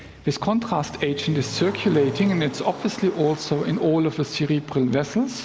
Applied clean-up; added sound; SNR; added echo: none; Motor vehicle (road); 16 dB; none.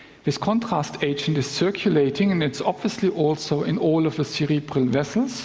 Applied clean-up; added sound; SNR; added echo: none; none; none; none.